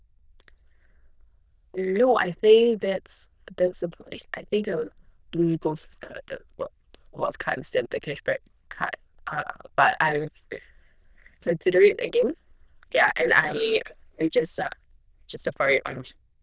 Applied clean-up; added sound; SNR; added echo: neural diffusion model UNIVERSE++.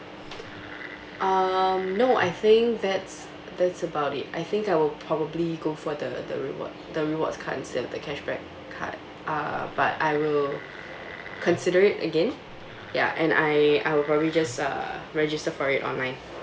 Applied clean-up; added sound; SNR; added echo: none; Wood; 16 dB; none.